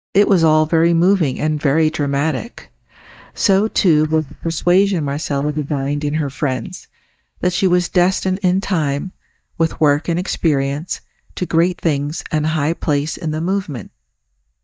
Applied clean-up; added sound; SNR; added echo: neural mask model DeepFilterNet 3.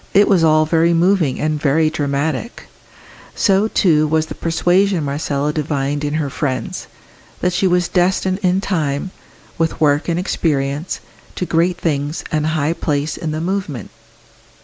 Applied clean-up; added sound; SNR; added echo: none; none; none; none.